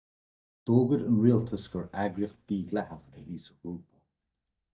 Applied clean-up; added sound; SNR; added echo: neural mask model DeepFilterNet 3.